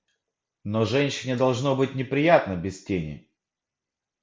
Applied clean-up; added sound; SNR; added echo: none; none; none; none.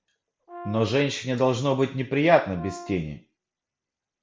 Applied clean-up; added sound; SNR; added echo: none; Brass instrument; 17 dB; none.